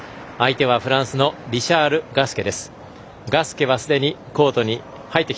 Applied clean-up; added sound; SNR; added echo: none; none; none; none.